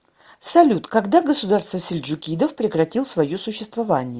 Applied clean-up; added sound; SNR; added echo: none; none; none; none.